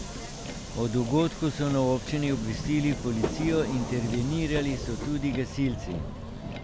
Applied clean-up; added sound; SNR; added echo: none; Motor vehicle (road) + Subway, metro, underground; 6 dB; none.